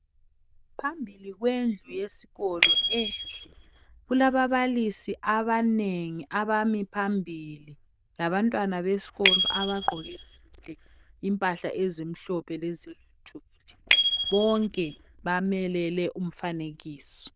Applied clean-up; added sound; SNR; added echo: neural diffusion model UNIVERSE++.